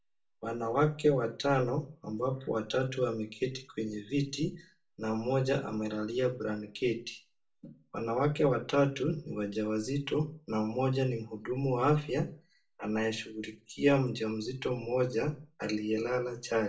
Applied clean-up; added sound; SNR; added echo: none; none; none; reverberation time 0.2 s.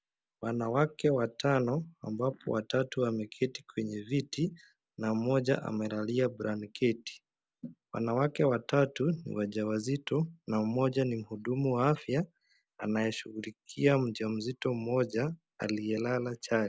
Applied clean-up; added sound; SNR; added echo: none; none; none; none.